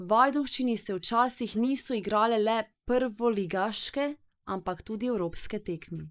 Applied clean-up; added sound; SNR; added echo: neural mask model Resemble Enhance denoiser.